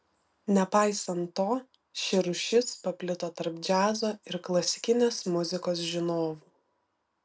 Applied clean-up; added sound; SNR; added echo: none; none; none; none.